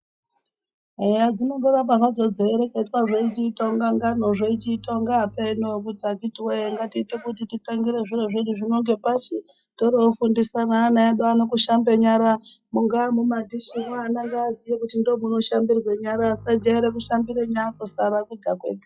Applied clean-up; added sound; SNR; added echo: classical method log-MMSE.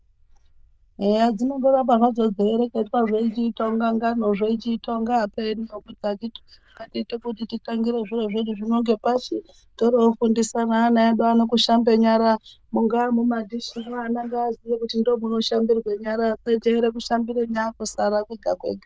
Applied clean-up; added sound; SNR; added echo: neural diffusion model UNIVERSE++.